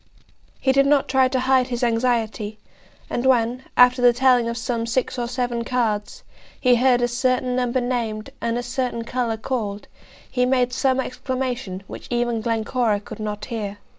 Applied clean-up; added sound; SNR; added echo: none; none; none; none.